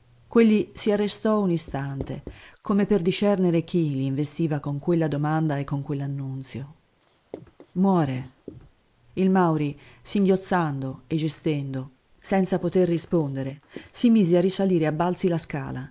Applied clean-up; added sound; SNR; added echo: neural mask model Resemble Enhance denoiser.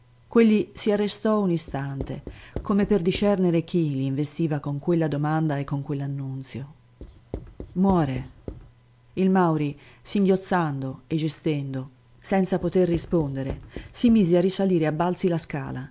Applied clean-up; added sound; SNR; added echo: none; Writing; 14 dB; none.